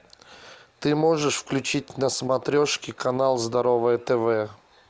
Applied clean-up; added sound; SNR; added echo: none; none; none; none.